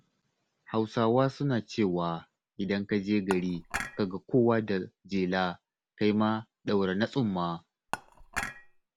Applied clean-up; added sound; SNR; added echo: none; Dishes, pots, and pans / Chink, clink; 9 dB; none.